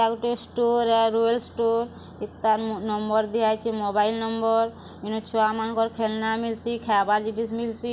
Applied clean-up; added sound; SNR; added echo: none; none; none; none.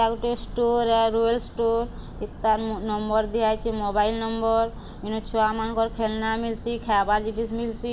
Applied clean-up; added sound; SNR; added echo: none; Church bell; 13 dB; none.